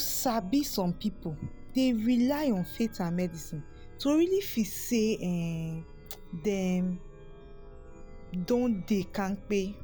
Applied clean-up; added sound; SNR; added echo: none; Chime; 15 dB; none.